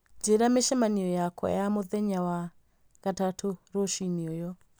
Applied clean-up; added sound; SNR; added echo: none; none; none; none.